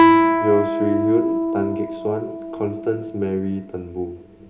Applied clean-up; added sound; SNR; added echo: none; Guitar; -3 dB; reverberation time 0.3 s.